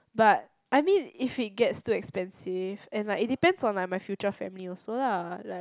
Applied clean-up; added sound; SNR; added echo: none; none; none; none.